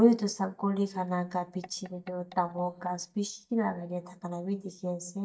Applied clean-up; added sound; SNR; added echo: neural mask model DeepFilterNet 3.